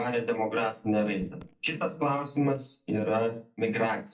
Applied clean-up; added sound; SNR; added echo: neural mask model DeepFilterNet 3.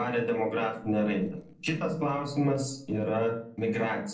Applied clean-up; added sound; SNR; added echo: neural separator model SepFormer DNS4.